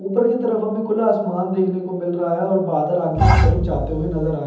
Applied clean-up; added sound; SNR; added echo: none; Bowed string instrument; -3 dB; reverberation time 1.3 s.